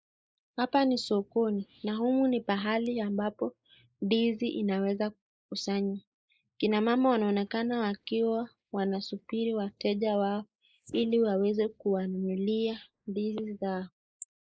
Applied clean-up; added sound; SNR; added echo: neural mask model Resemble Enhance denoiser.